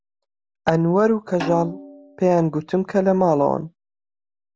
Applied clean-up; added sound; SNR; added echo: none; Snare drum; 15 dB; none.